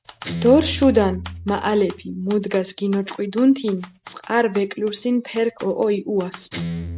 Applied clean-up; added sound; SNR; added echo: none; Guitar + Typewriter; 13 dB; none.